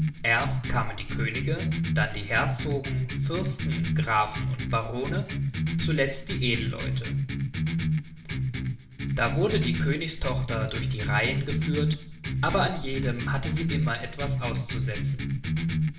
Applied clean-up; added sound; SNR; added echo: none; Electric guitar; -2 dB; reverberation time 0.5 s.